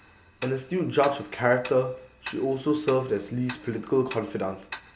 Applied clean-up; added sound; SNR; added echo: none; Tick-tock; 15 dB; none.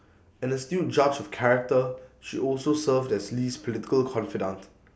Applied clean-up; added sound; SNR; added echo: none; none; none; none.